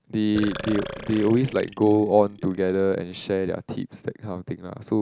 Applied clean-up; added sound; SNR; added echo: none; Burping, eructation; 14 dB; none.